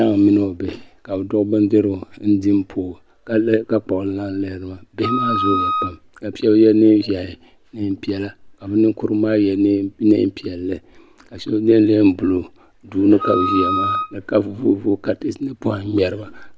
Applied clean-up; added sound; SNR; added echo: none; Wind instrument, woodwind instrument; 3 dB; none.